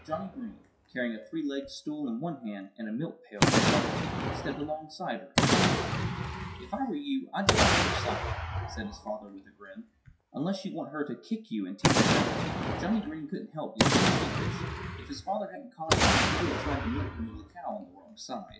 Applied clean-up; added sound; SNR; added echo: classical method WPE with log-MMSE.